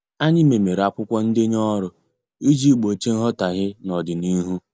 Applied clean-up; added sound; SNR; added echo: none; none; none; none.